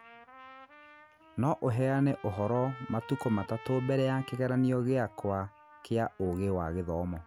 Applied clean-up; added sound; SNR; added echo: none; Trumpet; 19 dB; none.